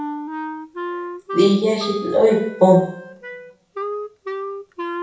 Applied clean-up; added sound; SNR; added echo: none; Wind instrument, woodwind instrument; 9 dB; reverberation time 0.7 s.